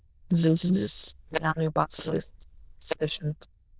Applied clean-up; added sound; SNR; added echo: neural diffusion model UNIVERSE++.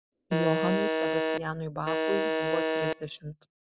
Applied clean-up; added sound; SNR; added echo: none; Alarm; -4 dB; none.